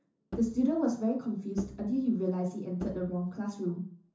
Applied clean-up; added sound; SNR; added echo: none; Bowed string instrument; 14 dB; reverberation time 0.9 s.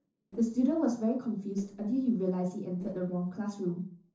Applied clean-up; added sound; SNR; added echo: neural separator model SepFormer DNS4.